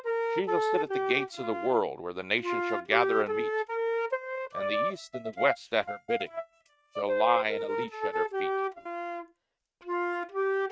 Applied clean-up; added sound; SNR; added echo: neural mask model RNNoise.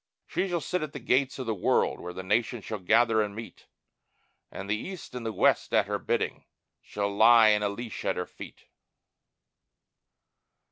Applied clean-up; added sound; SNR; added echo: none; none; none; none.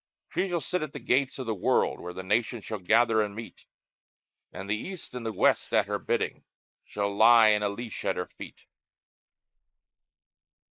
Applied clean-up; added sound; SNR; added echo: neural mask model Resemble Enhance denoiser.